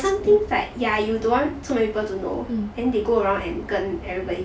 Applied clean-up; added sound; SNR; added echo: none; none; none; none.